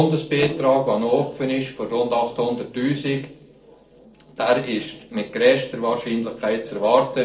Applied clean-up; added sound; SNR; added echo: neural separator model SepFormer DNS4.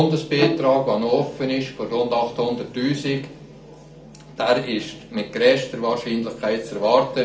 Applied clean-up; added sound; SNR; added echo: none; Bowed string instrument; 7 dB; reverberation time 0.4 s.